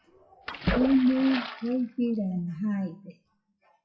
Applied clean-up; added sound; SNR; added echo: classical method WPE with log-MMSE.